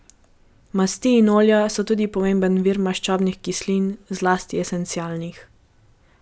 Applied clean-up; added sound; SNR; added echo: none; none; none; none.